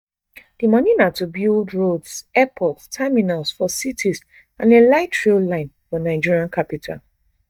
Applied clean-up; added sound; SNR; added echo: neural mask model DeepFilterNet 3.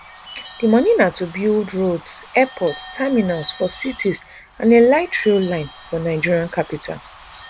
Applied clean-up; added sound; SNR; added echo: none; Bird / Bell; 16 dB; none.